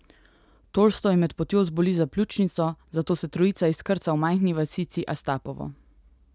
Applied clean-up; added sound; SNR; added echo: none; none; none; none.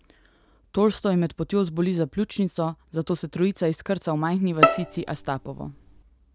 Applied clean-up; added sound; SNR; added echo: none; Bowed string instrument; -1 dB; none.